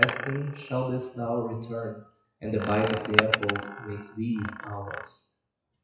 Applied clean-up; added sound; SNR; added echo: classical method WPE with log-MMSE.